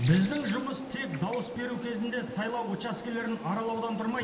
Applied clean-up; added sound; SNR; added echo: none; Bird; 13 dB; reverberation time 1.2 s.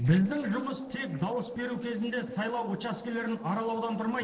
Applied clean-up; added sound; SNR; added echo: neural separator model SepFormer DNS4.